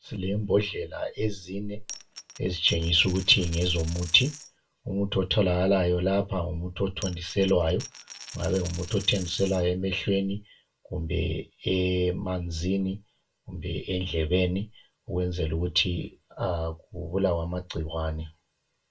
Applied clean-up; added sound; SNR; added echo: none; Coin (dropping); 15 dB; reverberation time 0.2 s.